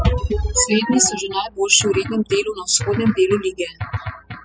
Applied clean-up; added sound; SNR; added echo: classical method spectral subtraction.